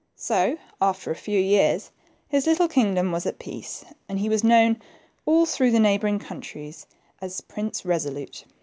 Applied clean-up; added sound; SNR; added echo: none; none; none; none.